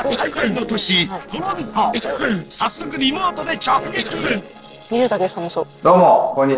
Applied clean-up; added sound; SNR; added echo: neural separator model SepFormer DNS4.